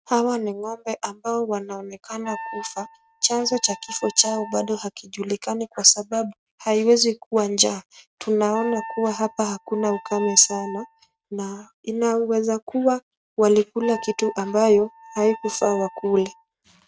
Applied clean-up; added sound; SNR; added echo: neural mask model RNNoise.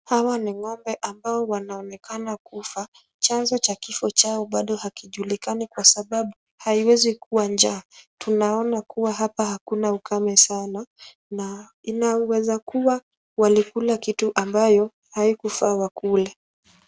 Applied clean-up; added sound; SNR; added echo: none; none; none; none.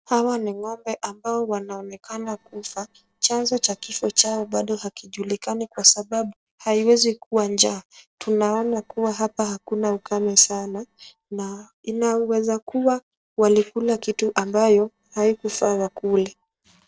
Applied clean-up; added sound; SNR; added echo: neural separator model SepFormer DNS4.